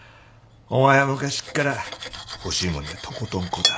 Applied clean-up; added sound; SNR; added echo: none; Cutlery, silverware; 8 dB; none.